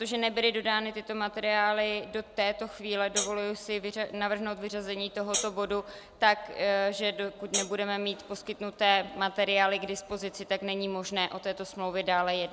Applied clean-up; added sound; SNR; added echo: none; Hi-hat; 3 dB; none.